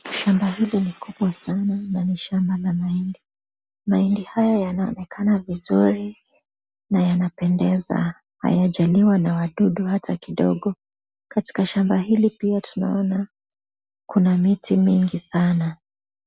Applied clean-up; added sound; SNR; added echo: none; none; none; none.